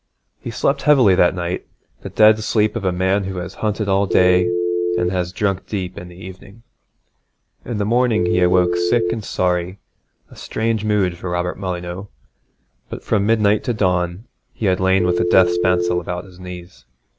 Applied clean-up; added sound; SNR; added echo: none; Telephone; -1 dB; none.